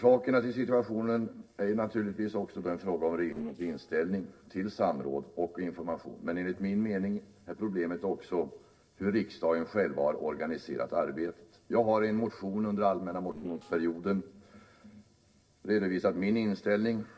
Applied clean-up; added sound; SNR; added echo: neural separator model SepFormer DNS4.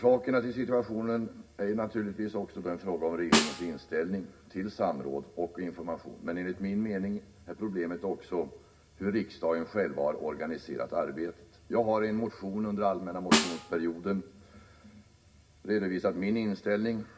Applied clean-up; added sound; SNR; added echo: none; Snare drum; -1 dB; reverberation time 0.4 s.